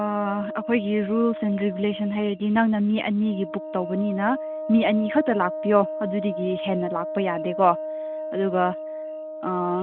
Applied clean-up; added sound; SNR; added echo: none; Wind instrument, woodwind instrument; 9 dB; none.